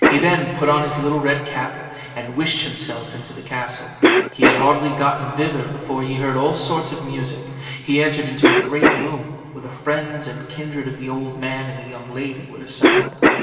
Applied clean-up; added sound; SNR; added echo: none; Cough; 1 dB; reverberation time 2.5 s.